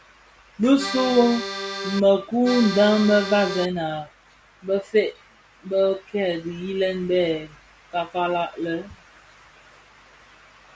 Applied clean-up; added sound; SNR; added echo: none; Accordion; 6 dB; none.